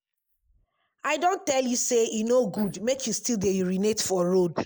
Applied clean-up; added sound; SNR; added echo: neural mask model Resemble Enhance denoiser.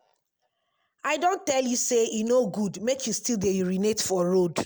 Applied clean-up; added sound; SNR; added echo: none; none; none; none.